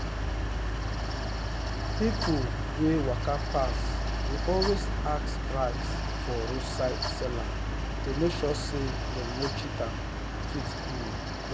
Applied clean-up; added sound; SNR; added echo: none; Mechanical fan; -2 dB; none.